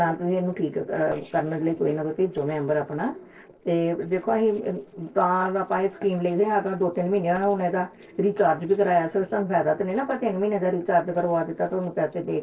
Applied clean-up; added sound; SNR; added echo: neural separator model SepFormer DNS4.